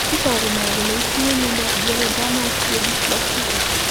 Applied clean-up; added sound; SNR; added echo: none; Rain; -5 dB; none.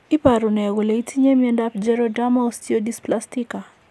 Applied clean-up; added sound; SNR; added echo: none; none; none; none.